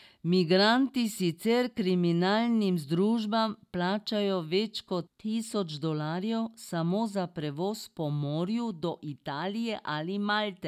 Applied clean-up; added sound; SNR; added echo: none; none; none; none.